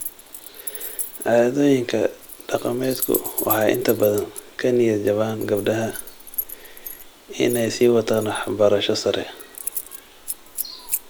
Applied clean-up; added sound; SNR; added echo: none; Keys jangling; 11 dB; none.